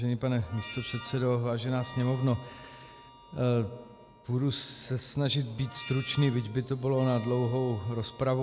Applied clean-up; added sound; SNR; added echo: none; Harmonica; 19 dB; none.